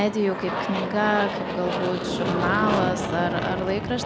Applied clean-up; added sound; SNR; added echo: none; Aircraft; 2 dB; none.